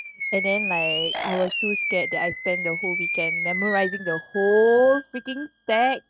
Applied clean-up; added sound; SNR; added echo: neural mask model RNNoise.